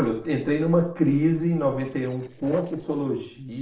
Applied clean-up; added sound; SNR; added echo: neural separator model SepFormer DNS4.